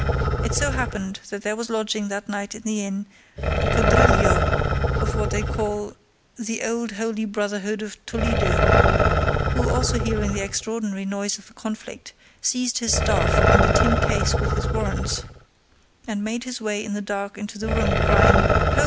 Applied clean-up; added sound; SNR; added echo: none; Growling; -5 dB; none.